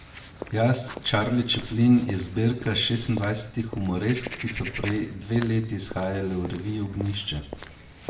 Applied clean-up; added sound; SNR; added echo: none; Walk, footsteps / Bird vocalization, bird call, bird song; 14 dB; reverberation time 0.6 s.